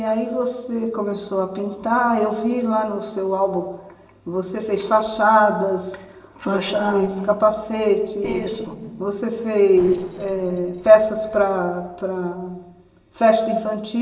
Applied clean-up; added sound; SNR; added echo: neural separator model SepFormer DNS4.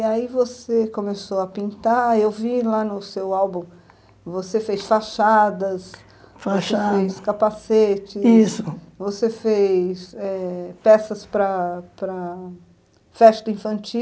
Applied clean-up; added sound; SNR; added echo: none; none; none; none.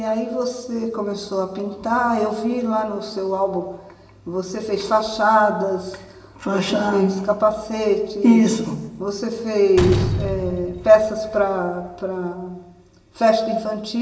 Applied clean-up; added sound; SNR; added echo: none; Slam; 7 dB; reverberation time 1.1 s.